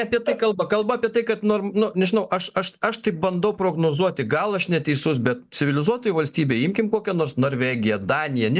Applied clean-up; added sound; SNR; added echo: none; none; none; none.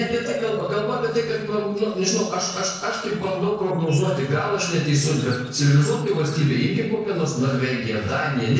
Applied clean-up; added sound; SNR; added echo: neural separator model SepFormer DNS4.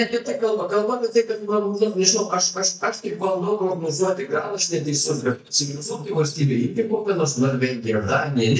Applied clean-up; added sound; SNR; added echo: neural mask model DeepFilterNet 3.